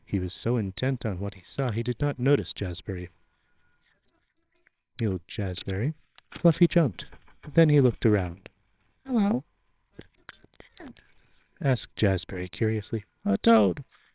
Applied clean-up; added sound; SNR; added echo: neural separator model SepFormer WHAMR!.